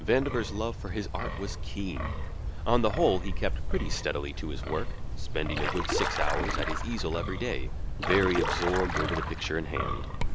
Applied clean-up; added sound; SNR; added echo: none; Wind + Stream; -1 dB; none.